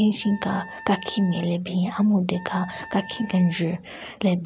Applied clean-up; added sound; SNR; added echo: none; Wind instrument, woodwind instrument; 18 dB; none.